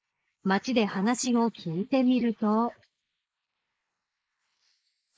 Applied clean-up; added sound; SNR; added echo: neural mask model Resemble Enhance denoiser.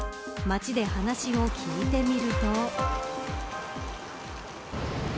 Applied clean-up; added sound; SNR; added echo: none; none; none; none.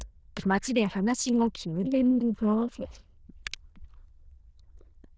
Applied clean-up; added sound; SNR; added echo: neural diffusion model UNIVERSE++.